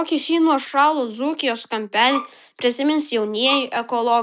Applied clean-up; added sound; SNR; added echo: none; Bowed string instrument; 11 dB; none.